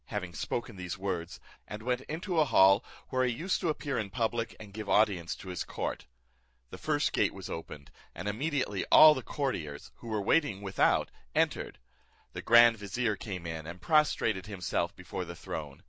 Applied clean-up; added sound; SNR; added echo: none; none; none; none.